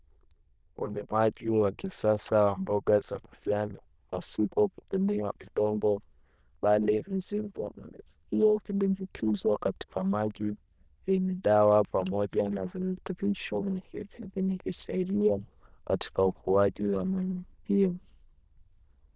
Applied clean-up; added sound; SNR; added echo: neural diffusion model UNIVERSE++.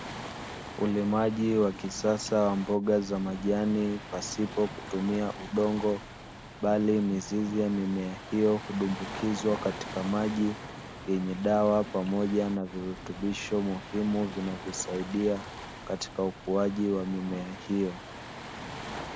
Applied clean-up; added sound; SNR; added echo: none; Waves, surf; 12 dB; none.